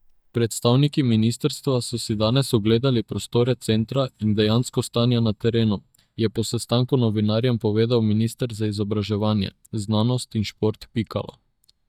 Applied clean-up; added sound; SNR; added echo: neural mask model DeepFilterNet 3.